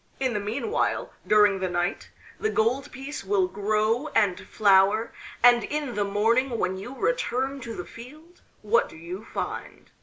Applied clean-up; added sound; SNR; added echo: none; none; none; none.